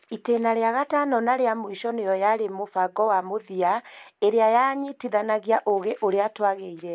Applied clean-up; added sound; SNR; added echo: none; none; none; none.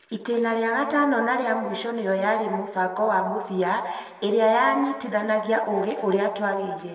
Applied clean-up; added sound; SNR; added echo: none; none; none; reverberation time 1.6 s.